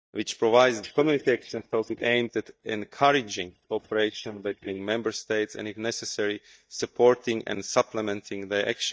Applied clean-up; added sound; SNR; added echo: neural mask model DeepFilterNet 3.